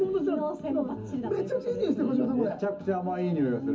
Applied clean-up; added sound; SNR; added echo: none; none; none; reverberation time 0.4 s.